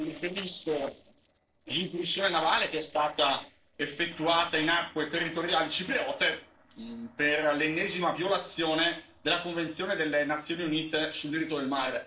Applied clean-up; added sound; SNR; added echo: neural separator model SepFormer DNS4.